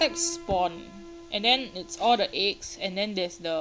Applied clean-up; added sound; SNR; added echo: none; Piano; 17 dB; none.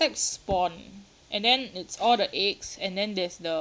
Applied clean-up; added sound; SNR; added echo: none; none; none; none.